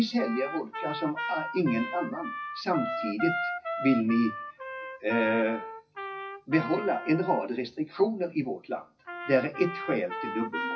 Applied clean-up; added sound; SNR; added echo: classical method WPE with log-MMSE.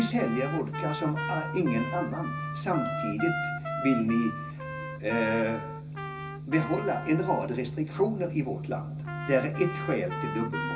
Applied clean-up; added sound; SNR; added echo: none; Trumpet; 8 dB; reverberation time 0.4 s.